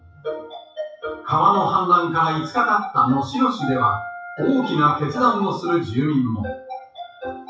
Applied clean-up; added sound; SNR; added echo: classical method WPE with log-MMSE.